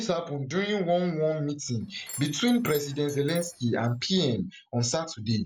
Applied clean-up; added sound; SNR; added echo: none; Door / Chime; 17 dB; none.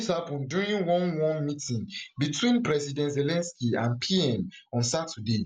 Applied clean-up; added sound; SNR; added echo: none; none; none; none.